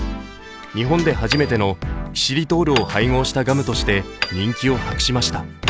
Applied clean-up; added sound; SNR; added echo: none; Hammer; 13 dB; none.